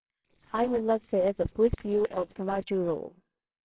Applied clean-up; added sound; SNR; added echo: neural separator model SepFormer WHAMR!.